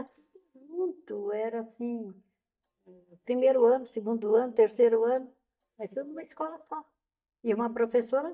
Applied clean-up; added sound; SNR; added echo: neural mask model DeepFilterNet 3.